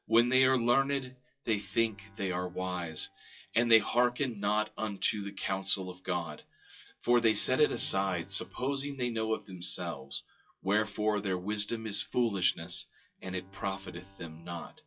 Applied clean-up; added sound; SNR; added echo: classical method WPE with log-MMSE.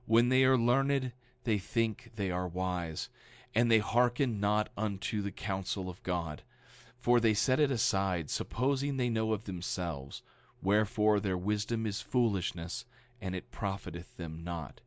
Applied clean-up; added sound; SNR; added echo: none; none; none; none.